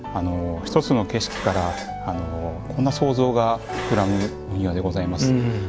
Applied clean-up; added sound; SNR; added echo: none; Wild animals + Dishes, pots, and pans; 14 dB; none.